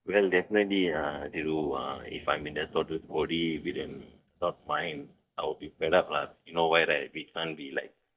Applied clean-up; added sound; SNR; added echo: neural mask model DeepFilterNet 3.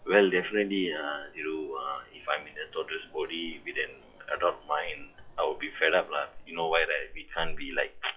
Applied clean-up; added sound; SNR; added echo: classical method WPE with log-MMSE.